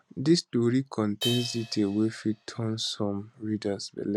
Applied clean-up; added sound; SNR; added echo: none; Crash cymbal; 14 dB; none.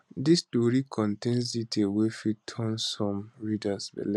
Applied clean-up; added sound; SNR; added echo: none; none; none; none.